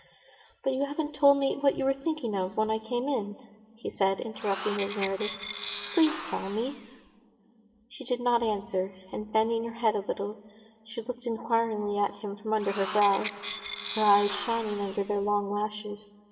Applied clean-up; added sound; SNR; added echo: none; Tools; 4 dB; reverberation time 2.4 s.